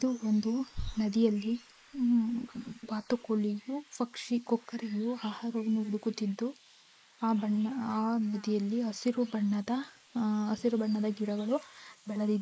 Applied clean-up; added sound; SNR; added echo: neural mask model Resemble Enhance denoiser.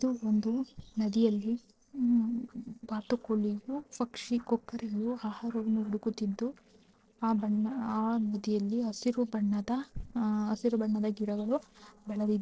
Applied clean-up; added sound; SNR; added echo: neural separator model SepFormer DNS4.